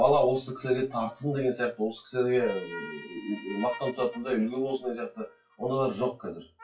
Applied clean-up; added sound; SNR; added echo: classical method WPE with log-MMSE.